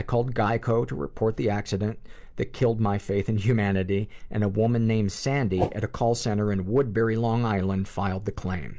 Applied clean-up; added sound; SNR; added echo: none; Whoosh, swoosh, swish; 4 dB; none.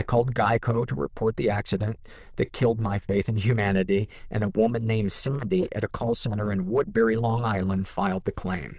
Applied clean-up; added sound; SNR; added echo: neural diffusion model UNIVERSE++.